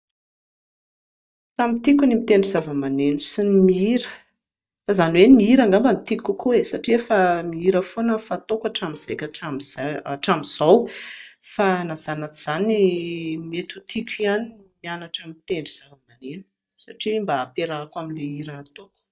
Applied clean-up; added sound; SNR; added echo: neural mask model DeepFilterNet 3.